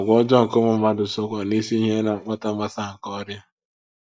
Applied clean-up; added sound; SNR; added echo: neural mask model DeepFilterNet 3.